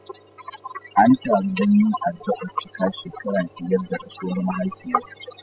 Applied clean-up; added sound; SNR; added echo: classical method spectral subtraction.